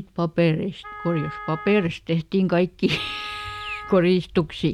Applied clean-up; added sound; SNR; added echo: none; Wind instrument, woodwind instrument; 16 dB; none.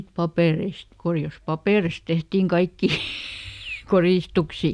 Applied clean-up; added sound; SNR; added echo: none; none; none; none.